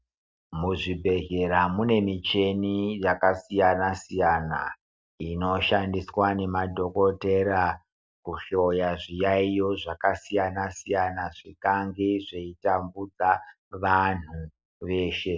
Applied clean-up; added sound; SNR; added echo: none; none; none; none.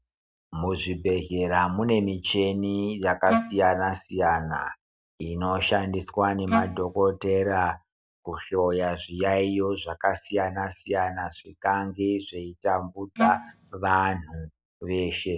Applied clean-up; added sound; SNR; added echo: none; Wind instrument, woodwind instrument; 1 dB; none.